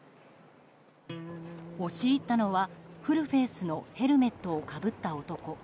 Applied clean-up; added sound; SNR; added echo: none; Acoustic guitar; 16 dB; none.